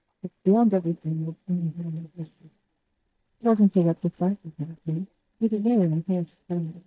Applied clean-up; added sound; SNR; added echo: neural mask model DeepFilterNet 3.